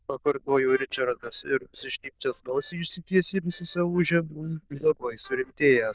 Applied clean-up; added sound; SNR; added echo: neural diffusion model UNIVERSE++.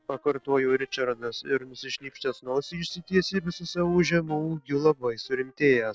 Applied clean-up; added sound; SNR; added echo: neural separator model SepFormer DNS4.